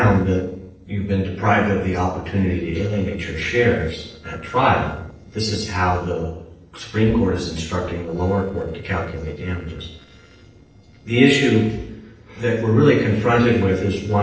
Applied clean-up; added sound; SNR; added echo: neural separator model SepFormer DNS4.